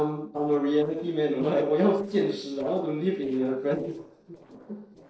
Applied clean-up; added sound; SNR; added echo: neural separator model SepFormer DNS4.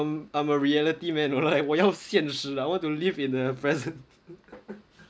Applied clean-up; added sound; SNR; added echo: none; none; none; none.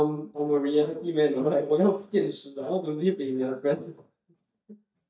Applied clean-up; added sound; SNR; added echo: neural mask model DeepFilterNet 3.